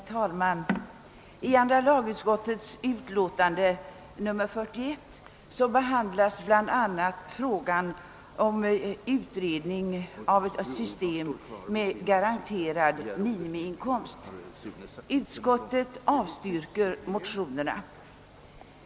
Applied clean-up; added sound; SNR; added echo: none; none; none; none.